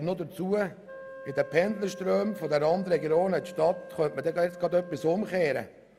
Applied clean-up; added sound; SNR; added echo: none; Wind instrument, woodwind instrument; 16 dB; none.